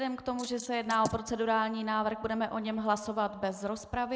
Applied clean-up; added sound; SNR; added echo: neural mask model Resemble Enhance denoiser.